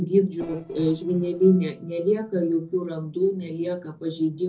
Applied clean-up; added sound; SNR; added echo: neural separator model SepFormer DNS4.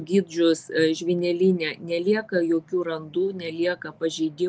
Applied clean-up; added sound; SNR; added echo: none; none; none; none.